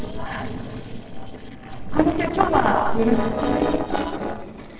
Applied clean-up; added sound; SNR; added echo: neural separator model SepFormer DNS4.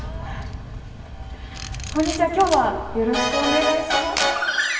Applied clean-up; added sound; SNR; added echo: none; Camera; 15 dB; reverberation time 1.2 s.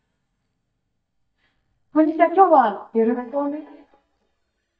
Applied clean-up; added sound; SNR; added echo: neural mask model DeepFilterNet 3.